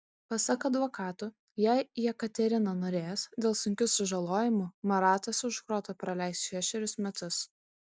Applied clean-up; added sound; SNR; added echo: none; none; none; none.